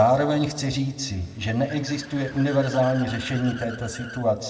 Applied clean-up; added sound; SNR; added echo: none; Accelerating, revving, vroom / Car; 18 dB; reverberation time 1.5 s.